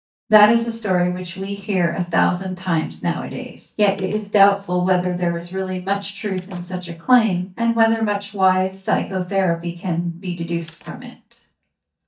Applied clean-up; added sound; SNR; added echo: neural mask model DeepFilterNet 3.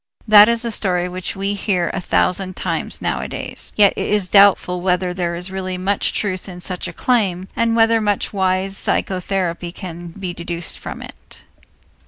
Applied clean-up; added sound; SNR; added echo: none; none; none; none.